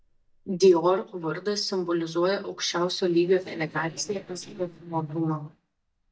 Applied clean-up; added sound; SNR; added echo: neural mask model DeepFilterNet 3.